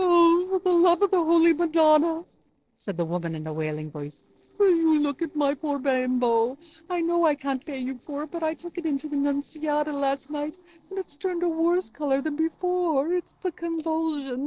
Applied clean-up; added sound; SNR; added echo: neural separator model SepFormer DNS4.